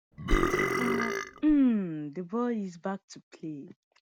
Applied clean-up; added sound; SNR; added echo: none; Burping, eructation; -2 dB; none.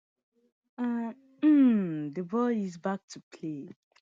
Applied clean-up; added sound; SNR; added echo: none; none; none; none.